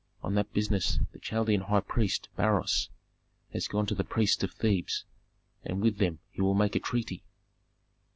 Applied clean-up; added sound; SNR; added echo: none; none; none; none.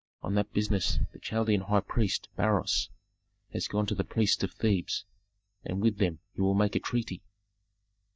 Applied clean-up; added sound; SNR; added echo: neural mask model DeepFilterNet 3.